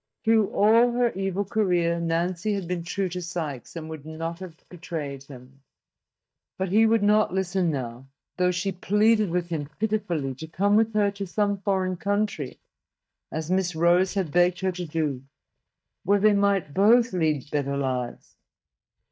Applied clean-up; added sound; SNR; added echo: neural mask model DeepFilterNet 3.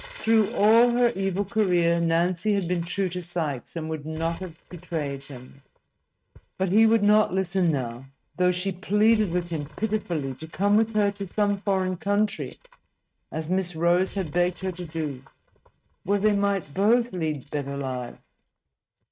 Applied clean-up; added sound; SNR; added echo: neural mask model RNNoise.